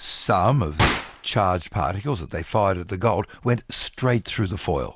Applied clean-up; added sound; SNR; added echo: none; Gunshot, gunfire; 6 dB; none.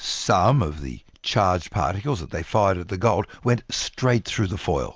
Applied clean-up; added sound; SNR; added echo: none; none; none; none.